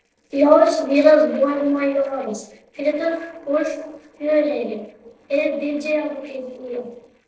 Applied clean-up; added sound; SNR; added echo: neural separator model SepFormer DNS4.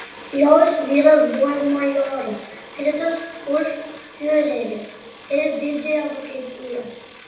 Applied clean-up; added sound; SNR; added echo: none; Bicycle; 15 dB; reverberation time 0.8 s.